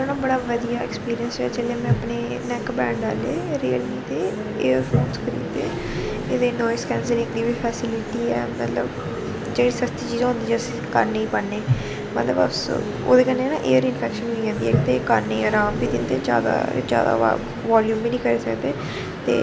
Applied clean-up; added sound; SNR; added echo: none; Toilet flush; 9 dB; none.